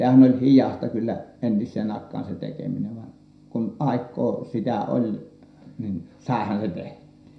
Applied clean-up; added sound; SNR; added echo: none; none; none; reverberation time 0.5 s.